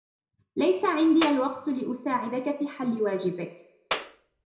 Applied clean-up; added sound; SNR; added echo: none; Clapping; 7 dB; reverberation time 0.6 s.